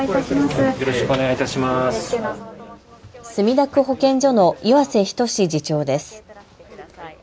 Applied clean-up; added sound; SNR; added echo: none; none; none; none.